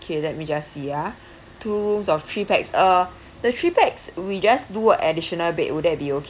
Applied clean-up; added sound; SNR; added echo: none; none; none; none.